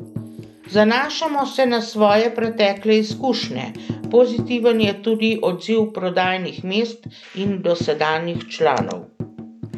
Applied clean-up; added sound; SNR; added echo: none; Tambourine; 13 dB; none.